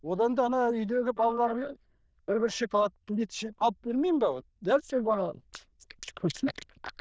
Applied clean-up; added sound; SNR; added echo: neural diffusion model UNIVERSE++.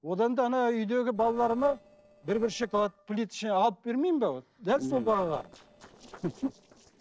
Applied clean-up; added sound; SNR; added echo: neural separator model SepFormer DNS4.